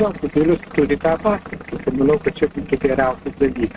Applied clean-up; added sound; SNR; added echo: neural mask model RNNoise.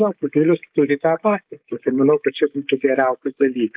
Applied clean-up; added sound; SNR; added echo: neural mask model Resemble Enhance denoiser.